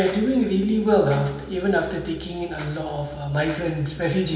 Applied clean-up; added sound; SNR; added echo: none; none; none; reverberation time 1.4 s.